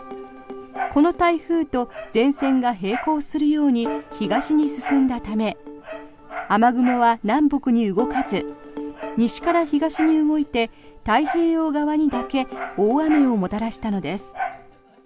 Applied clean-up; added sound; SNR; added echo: none; Dog; 14 dB; none.